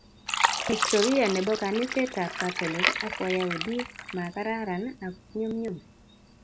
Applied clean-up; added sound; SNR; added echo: none; Fill (with liquid); 3 dB; none.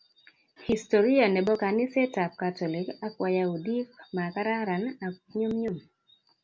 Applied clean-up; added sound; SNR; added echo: none; none; none; none.